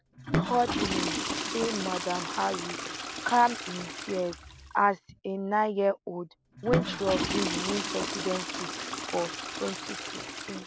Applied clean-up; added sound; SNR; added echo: none; Toilet flush / Water; 3 dB; none.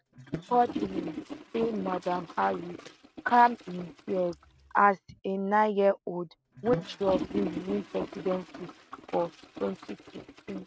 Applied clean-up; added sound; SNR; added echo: neural mask model RNNoise.